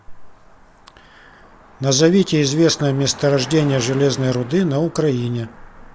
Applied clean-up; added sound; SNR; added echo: none; Car passing by; 20 dB; none.